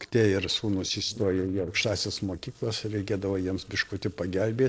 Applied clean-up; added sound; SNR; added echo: neural separator model SepFormer DNS4.